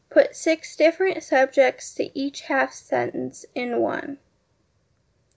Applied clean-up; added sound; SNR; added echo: none; none; none; none.